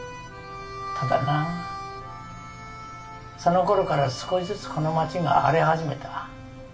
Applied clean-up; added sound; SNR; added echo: none; none; none; reverberation time 0.2 s.